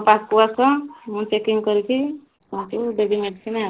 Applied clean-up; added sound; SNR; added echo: neural separator model SepFormer DNS4.